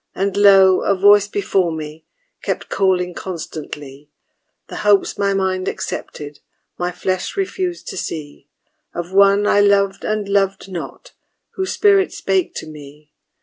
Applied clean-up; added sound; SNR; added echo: none; none; none; none.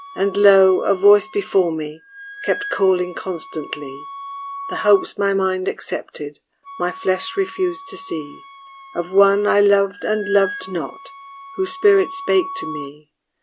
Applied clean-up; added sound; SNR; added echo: none; Wind instrument, woodwind instrument; 15 dB; none.